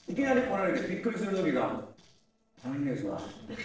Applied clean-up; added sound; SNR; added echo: neural separator model SepFormer DNS4.